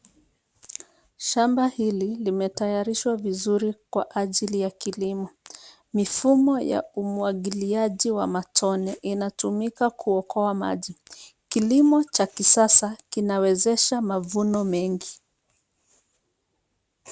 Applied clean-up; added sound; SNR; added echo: none; none; none; none.